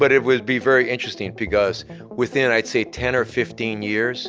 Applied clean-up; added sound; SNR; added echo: none; none; none; none.